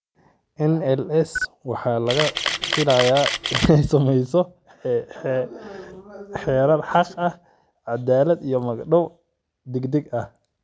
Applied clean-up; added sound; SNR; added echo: none; Camera; 4 dB; none.